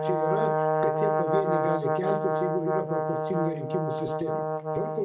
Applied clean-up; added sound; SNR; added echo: none; Brass instrument; -4 dB; reverberation time 0.7 s.